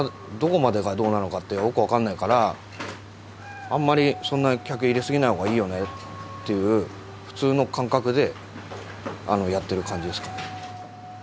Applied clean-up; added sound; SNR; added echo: none; Dog; 19 dB; none.